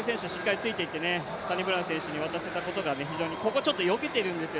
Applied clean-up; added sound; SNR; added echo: none; none; none; none.